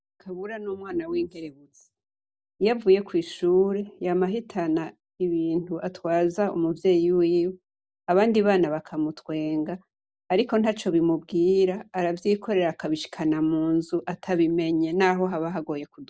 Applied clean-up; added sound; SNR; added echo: none; none; none; none.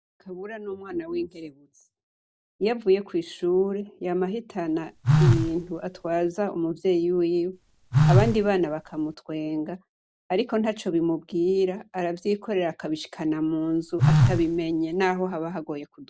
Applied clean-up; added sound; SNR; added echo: none; Telephone; -3 dB; none.